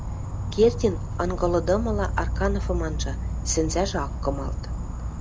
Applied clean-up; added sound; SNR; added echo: none; Insect; 2 dB; none.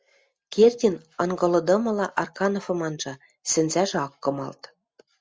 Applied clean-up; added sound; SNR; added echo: none; none; none; none.